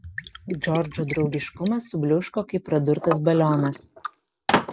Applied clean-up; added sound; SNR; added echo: none; Liquid; 7 dB; none.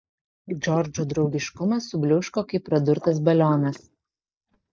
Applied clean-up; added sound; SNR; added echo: neural mask model DeepFilterNet 3.